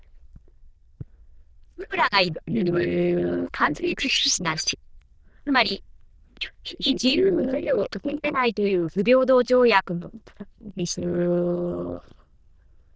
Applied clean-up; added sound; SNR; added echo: neural diffusion model UNIVERSE++.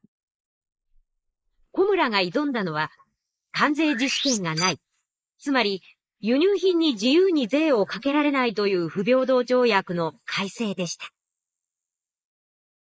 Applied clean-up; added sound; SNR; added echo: neural mask model Resemble Enhance denoiser.